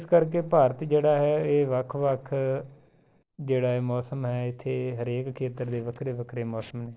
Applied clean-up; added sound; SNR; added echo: neural separator model SepFormer DNS4.